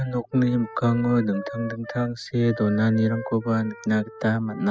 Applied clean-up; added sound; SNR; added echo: classical method spectral subtraction.